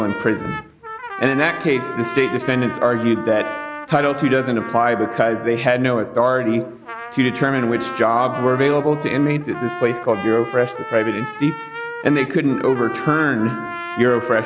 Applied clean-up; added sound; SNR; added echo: none; Trumpet; 12 dB; none.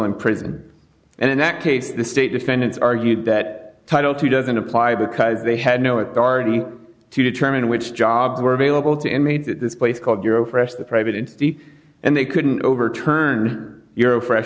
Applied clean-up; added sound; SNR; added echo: none; none; none; none.